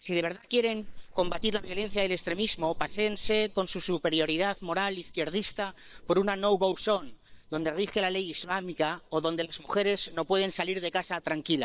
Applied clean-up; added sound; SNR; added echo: neural separator model SepFormer WHAM!.